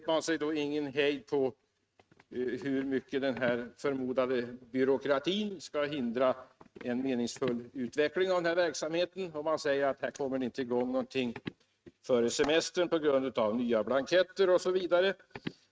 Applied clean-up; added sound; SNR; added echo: neural mask model RNNoise.